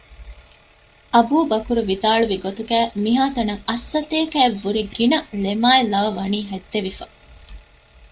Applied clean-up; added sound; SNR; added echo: none; none; none; none.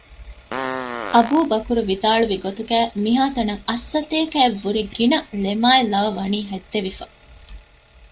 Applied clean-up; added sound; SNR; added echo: none; Fart; 11 dB; none.